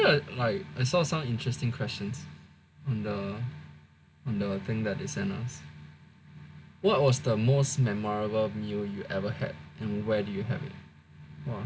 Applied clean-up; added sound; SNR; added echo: none; none; none; none.